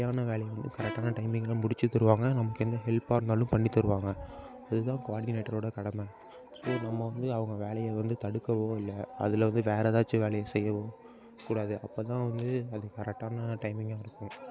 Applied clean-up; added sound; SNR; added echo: none; Bowed string instrument; 14 dB; none.